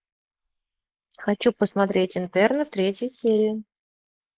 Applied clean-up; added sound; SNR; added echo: neural mask model Resemble Enhance denoiser.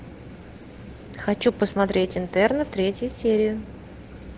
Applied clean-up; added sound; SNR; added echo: none; none; none; none.